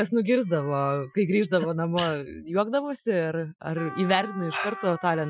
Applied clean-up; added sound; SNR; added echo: classical method Wiener filter.